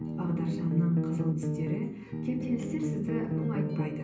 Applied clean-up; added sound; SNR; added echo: none; Bass guitar; 0 dB; reverberation time 0.6 s.